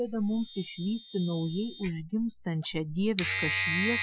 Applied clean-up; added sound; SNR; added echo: classical method Wiener filter.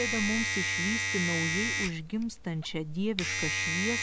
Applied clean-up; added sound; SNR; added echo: none; Domestic sounds, home sounds; -1 dB; none.